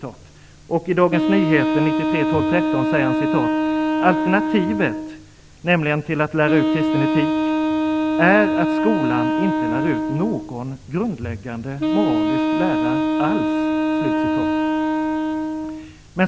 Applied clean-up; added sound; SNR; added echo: none; Wind instrument, woodwind instrument; -2 dB; none.